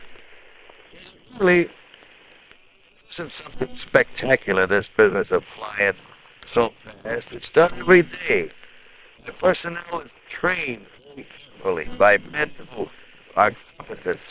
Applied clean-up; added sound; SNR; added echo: neural separator model SepFormer WHAM!.